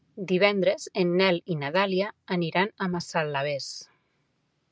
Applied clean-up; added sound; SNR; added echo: none; none; none; none.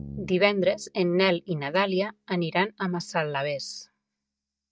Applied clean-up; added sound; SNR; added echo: neural mask model DeepFilterNet 3.